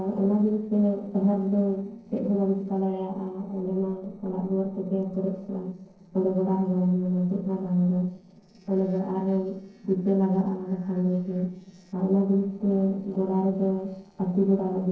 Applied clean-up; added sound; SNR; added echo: neural separator model SepFormer DNS4.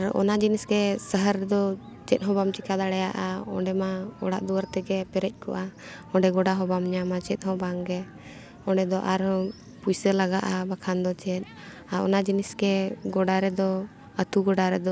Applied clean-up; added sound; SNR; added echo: none; none; none; none.